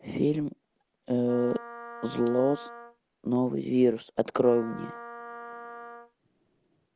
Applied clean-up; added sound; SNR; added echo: none; Wind instrument, woodwind instrument; 16 dB; none.